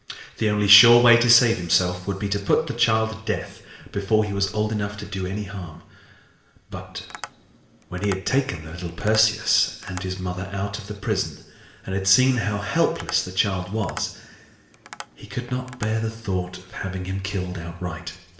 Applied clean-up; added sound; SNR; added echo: none; Tap; 18 dB; reverberation time 1.2 s.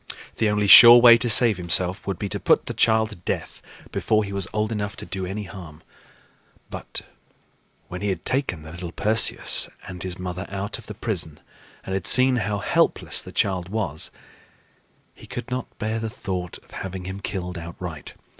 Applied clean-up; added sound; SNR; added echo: none; none; none; none.